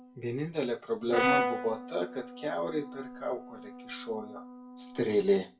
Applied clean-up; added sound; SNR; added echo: none; Brass instrument; 4 dB; reverberation time 0.2 s.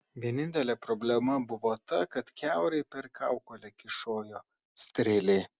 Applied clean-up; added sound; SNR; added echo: none; none; none; none.